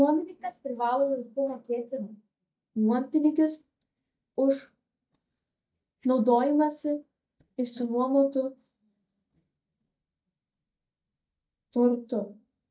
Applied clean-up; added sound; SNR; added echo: neural mask model DeepFilterNet 3.